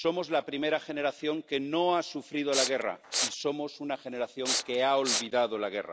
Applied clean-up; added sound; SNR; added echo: none; Respiratory sounds; 1 dB; none.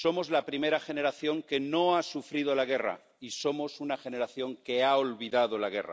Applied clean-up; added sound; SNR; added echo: none; none; none; none.